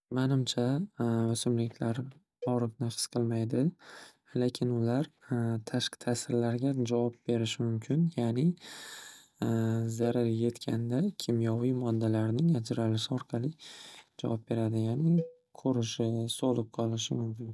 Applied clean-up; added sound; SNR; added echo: none; Cowbell; 18 dB; none.